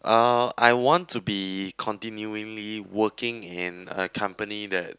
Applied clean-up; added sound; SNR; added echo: none; none; none; none.